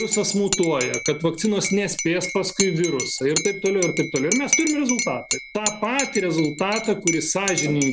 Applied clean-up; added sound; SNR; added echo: none; Cutlery, silverware / Dishes, pots, and pans / Chink, clink; 5 dB; none.